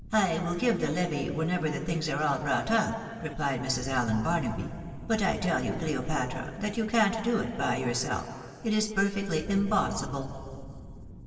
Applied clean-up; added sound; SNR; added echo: none; Fire; 16 dB; reverberation time 2.4 s.